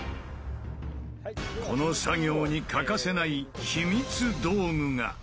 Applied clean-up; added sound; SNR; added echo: none; none; none; none.